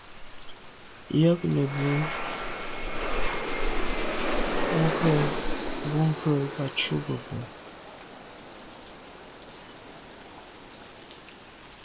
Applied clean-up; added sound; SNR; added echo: none; Rain + Aircraft; 0 dB; none.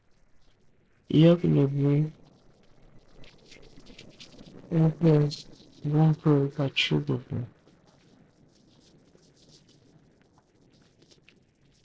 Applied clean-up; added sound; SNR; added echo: neural separator model SepFormer DNS4.